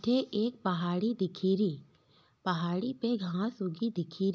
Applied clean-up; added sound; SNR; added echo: none; none; none; none.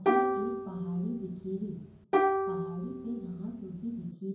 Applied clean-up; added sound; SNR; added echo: none; Plucked string instrument; -5 dB; reverberation time 0.9 s.